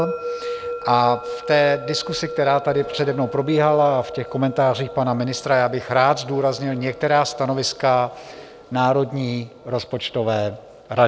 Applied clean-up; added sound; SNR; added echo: none; Musical instrument; 13 dB; none.